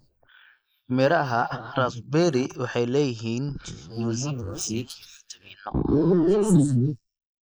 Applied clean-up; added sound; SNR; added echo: neural mask model Resemble Enhance denoiser.